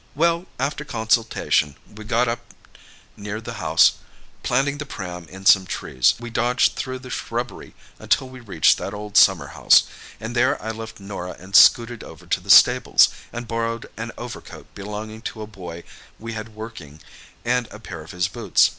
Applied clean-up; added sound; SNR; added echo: none; none; none; none.